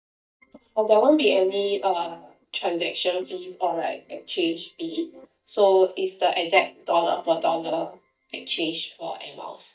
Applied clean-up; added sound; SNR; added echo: neural mask model DeepFilterNet 3.